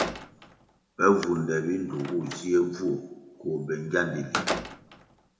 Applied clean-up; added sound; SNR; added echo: none; Slam; 9 dB; reverberation time 0.7 s.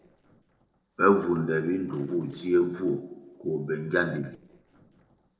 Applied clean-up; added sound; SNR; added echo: neural separator model SepFormer DNS4.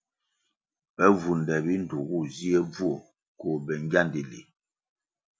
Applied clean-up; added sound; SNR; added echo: none; none; none; none.